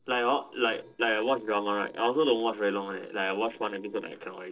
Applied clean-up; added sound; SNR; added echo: neural separator model SepFormer DNS4.